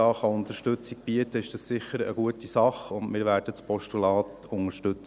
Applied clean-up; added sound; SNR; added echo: none; none; none; none.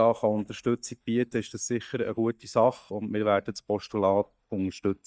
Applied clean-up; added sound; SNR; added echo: neural mask model DeepFilterNet 3.